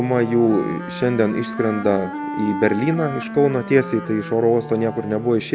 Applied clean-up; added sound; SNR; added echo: none; Wind instrument, woodwind instrument; 11 dB; none.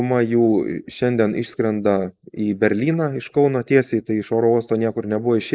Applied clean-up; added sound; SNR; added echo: neural mask model Resemble Enhance denoiser.